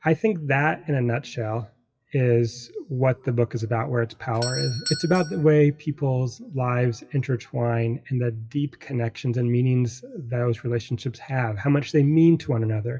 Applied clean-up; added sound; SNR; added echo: classical method WPE with log-MMSE.